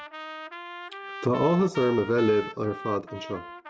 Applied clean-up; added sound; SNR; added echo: none; Trumpet; 12 dB; none.